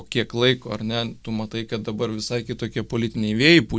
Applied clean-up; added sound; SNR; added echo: none; none; none; none.